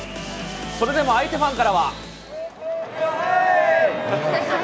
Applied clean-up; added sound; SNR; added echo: none; none; none; none.